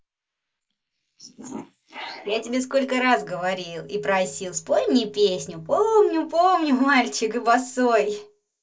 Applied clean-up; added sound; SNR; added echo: neural mask model Resemble Enhance denoiser.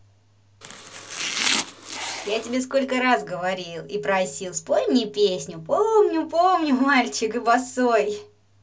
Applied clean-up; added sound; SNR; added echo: none; Domestic sounds, home sounds; 6 dB; none.